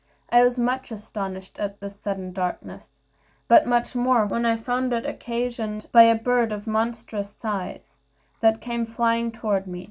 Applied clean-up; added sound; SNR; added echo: none; none; none; none.